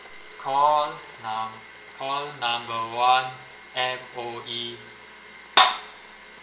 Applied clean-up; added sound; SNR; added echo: none; Domestic sounds, home sounds; 18 dB; reverberation time 1.1 s.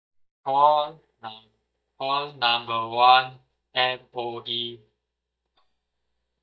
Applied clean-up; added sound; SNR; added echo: neural mask model DeepFilterNet 3.